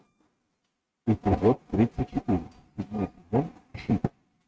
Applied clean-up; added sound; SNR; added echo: neural mask model RNNoise.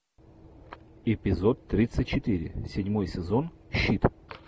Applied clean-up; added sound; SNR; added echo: none; none; none; none.